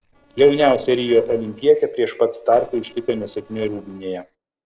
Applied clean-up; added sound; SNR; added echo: neural separator model SepFormer DNS4.